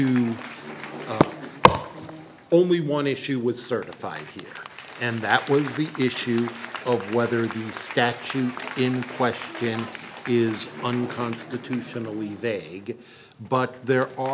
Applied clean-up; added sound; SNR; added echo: none; Applause / Crowd; 14 dB; none.